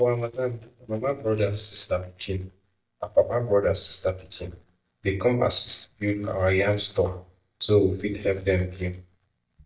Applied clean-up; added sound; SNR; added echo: neural mask model DeepFilterNet 3.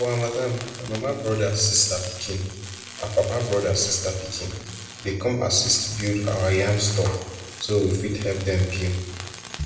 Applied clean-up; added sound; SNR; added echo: none; Tools; 15 dB; reverberation time 1.1 s.